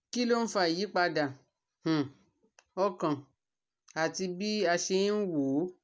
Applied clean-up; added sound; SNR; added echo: none; none; none; none.